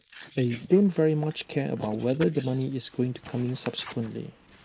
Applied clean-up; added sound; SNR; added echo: neural mask model Resemble Enhance denoiser.